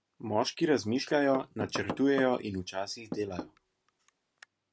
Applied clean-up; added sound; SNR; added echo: none; Knock / Wood; 11 dB; none.